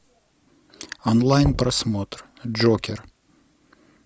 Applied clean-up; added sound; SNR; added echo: none; Knock; 10 dB; none.